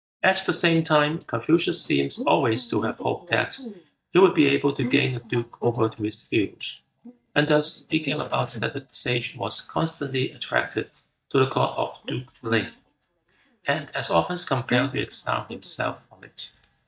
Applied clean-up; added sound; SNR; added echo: neural mask model DeepFilterNet 3.